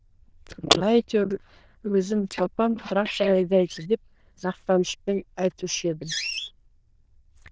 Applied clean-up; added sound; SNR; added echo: neural diffusion model UNIVERSE++.